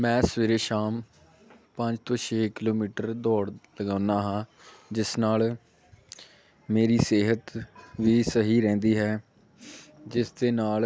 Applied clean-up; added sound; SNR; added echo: none; none; none; none.